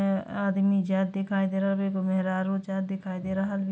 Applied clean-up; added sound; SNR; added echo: none; none; none; none.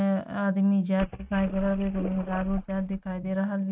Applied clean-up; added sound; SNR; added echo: neural mask model RNNoise.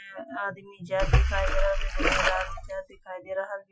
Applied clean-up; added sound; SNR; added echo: classical method Wiener filter.